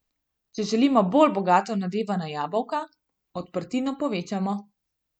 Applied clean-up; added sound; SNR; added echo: none; none; none; none.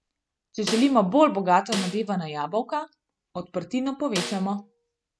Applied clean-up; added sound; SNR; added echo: none; Snare drum; 11 dB; none.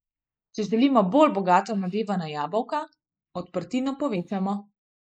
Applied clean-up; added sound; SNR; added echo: neural mask model Resemble Enhance denoiser.